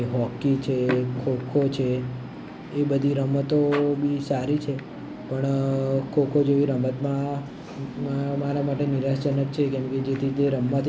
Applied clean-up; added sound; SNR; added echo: none; none; none; none.